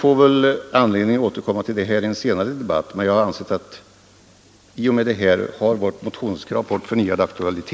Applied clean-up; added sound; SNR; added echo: none; none; none; none.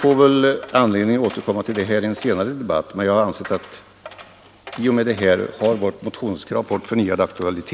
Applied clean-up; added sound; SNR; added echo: none; Coin (dropping); 19 dB; none.